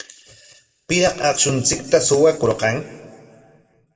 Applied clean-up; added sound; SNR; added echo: none; none; none; reverberation time 1.5 s.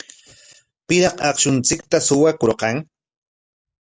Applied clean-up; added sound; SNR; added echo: none; none; none; none.